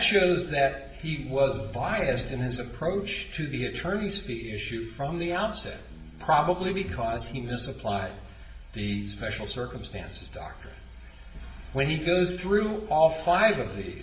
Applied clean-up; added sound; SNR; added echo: none; Bass guitar; 18 dB; reverberation time 0.8 s.